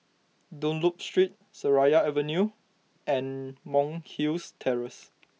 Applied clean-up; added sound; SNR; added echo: none; none; none; none.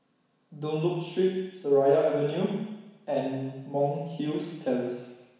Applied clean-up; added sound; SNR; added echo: none; none; none; reverberation time 1.1 s.